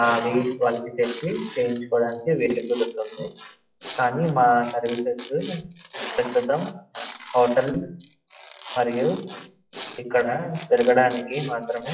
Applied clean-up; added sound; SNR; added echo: classical method WPE with log-MMSE.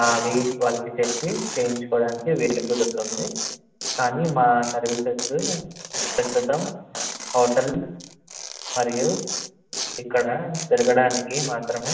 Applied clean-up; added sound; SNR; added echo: none; Tearing; 9 dB; reverberation time 0.8 s.